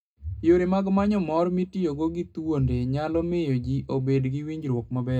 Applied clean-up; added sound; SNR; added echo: none; none; none; reverberation time 0.2 s.